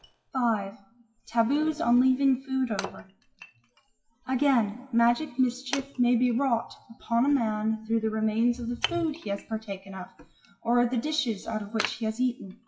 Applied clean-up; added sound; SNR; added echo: classical method WPE with log-MMSE.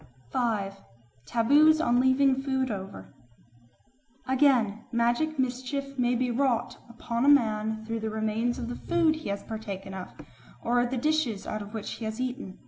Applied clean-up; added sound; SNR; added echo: none; none; none; none.